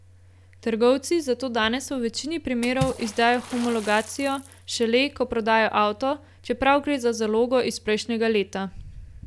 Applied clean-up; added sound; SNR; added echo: none; Water / Splash, splatter; 18 dB; none.